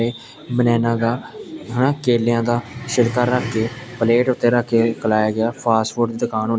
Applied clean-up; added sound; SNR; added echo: none; none; none; none.